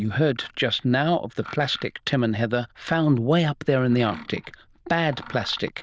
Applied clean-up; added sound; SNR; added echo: neural diffusion model UNIVERSE++.